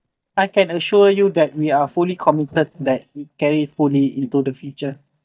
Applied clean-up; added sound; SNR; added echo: neural mask model DeepFilterNet 3.